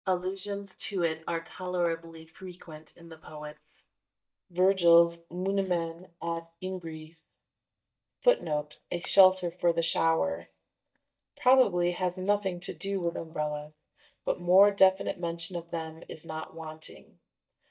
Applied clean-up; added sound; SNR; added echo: neural mask model DeepFilterNet 3.